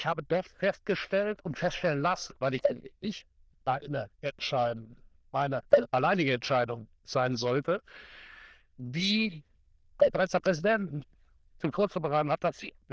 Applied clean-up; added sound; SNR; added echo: neural diffusion model UNIVERSE++.